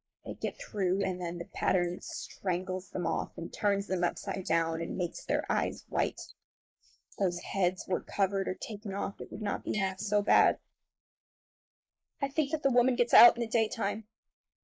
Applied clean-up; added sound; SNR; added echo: neural mask model Resemble Enhance denoiser.